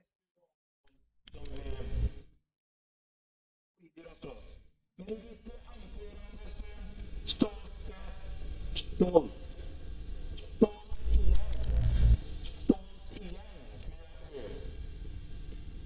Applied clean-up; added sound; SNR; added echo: neural mask model DeepFilterNet 3.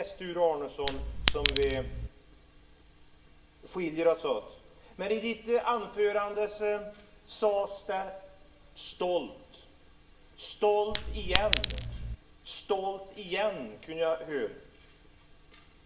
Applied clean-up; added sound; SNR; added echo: none; Chink, clink; -2 dB; reverberation time 0.8 s.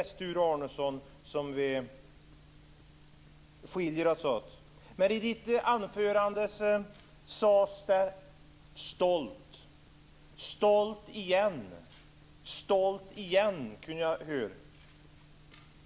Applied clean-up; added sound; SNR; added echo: none; none; none; none.